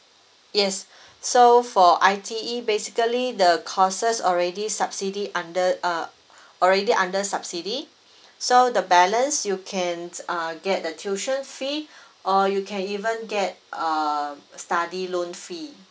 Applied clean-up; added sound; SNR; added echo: none; none; none; none.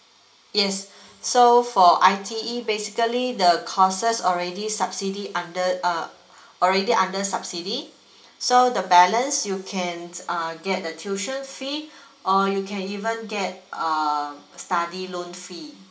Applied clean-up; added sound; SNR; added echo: none; none; none; reverberation time 1.3 s.